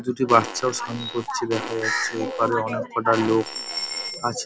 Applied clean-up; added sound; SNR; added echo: none; Fart; 12 dB; none.